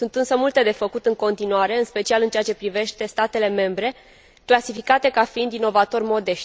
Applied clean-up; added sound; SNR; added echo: none; none; none; none.